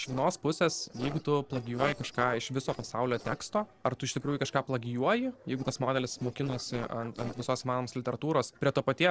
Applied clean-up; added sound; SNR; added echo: neural separator model SepFormer DNS4.